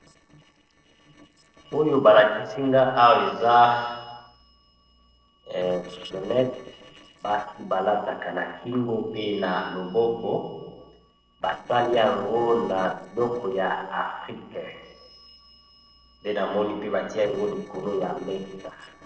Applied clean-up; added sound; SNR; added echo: neural separator model SepFormer DNS4.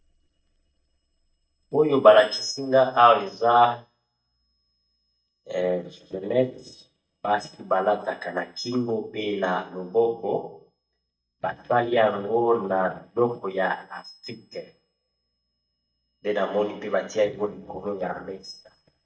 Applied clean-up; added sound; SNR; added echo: neural mask model DeepFilterNet 3.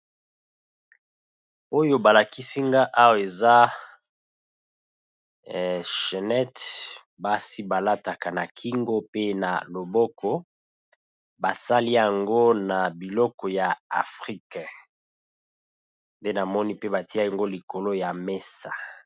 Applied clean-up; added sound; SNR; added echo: none; none; none; none.